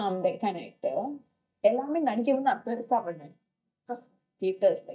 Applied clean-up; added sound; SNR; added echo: neural mask model DeepFilterNet 3.